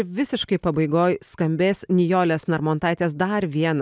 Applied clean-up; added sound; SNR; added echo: none; none; none; none.